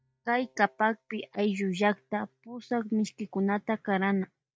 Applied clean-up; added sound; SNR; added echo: neural mask model DeepFilterNet 3.